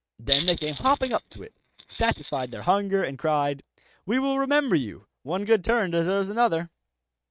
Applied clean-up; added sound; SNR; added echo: neural mask model RNNoise.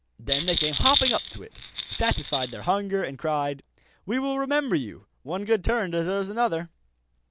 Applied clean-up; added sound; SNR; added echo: none; Rattle; -1 dB; none.